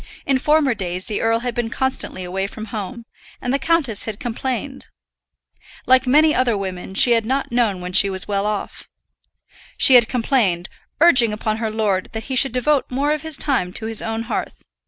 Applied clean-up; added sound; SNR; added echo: none; none; none; none.